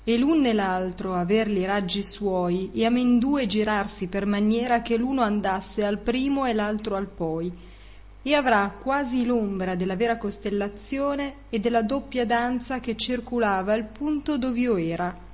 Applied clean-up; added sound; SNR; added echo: none; none; none; none.